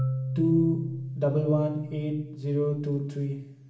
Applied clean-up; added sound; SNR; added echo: none; Marimba, xylophone; 7 dB; reverberation time 0.7 s.